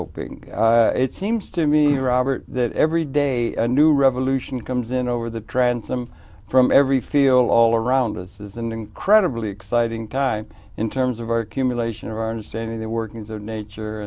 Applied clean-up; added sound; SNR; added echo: none; none; none; none.